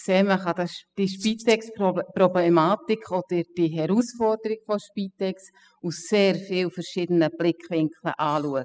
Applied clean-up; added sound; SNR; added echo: classical method spectral subtraction.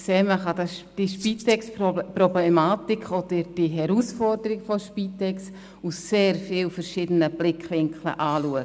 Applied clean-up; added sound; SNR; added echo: none; Rattle (instrument); 17 dB; none.